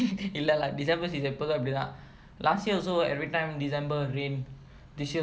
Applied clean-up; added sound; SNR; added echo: none; none; none; none.